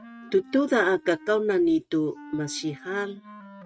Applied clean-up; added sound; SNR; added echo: neural mask model RNNoise.